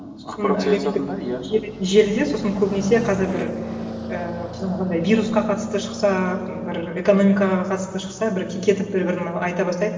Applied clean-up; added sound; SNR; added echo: none; Car passing by; 13 dB; reverberation time 1.9 s.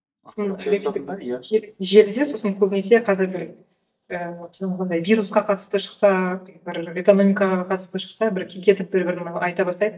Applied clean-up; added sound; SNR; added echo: neural mask model DeepFilterNet 3.